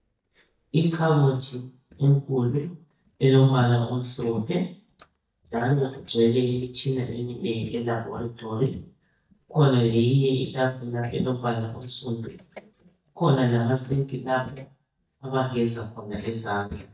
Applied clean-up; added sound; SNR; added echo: neural mask model DeepFilterNet 3.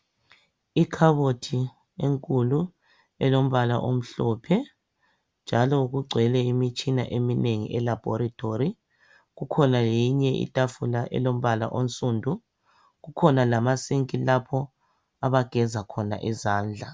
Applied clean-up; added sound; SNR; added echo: none; none; none; none.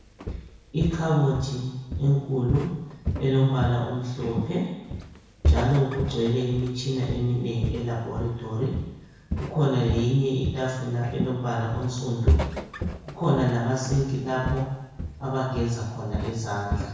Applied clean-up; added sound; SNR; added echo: none; Walk, footsteps; 5 dB; reverberation time 1.0 s.